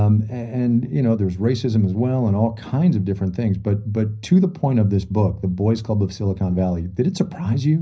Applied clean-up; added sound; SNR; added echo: none; none; none; reverberation time 0.5 s.